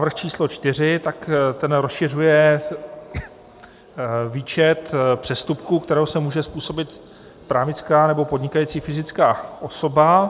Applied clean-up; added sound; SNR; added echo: none; none; none; none.